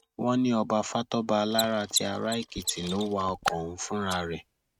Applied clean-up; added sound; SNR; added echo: neural mask model RNNoise.